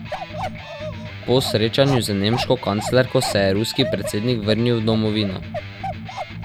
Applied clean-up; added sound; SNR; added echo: none; Bark + Electric guitar; 9 dB; none.